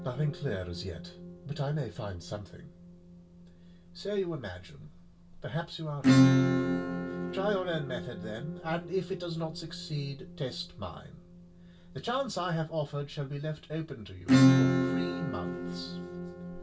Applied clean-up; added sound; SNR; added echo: none; Acoustic guitar / Strum; -5 dB; reverberation time 0.1 s.